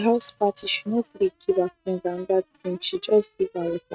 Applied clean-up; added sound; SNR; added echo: neural mask model RNNoise.